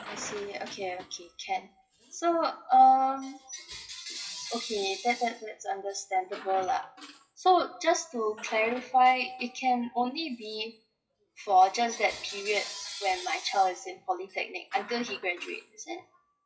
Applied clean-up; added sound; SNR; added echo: classical method WPE with log-MMSE.